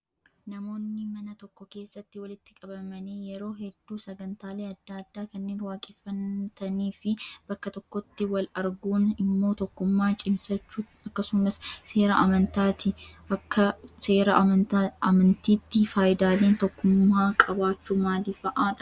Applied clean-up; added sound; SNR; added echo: none; none; none; none.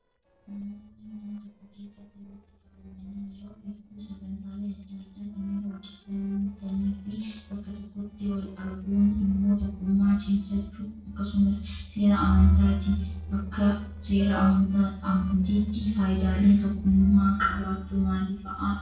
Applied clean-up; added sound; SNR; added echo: neural separator model SepFormer DNS4.